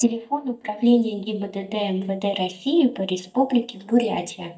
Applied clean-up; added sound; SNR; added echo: neural mask model DeepFilterNet 3.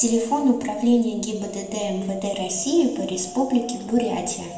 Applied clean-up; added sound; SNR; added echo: none; Wind; 18 dB; reverberation time 1.0 s.